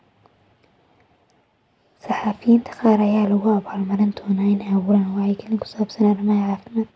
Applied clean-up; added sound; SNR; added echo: none; none; none; none.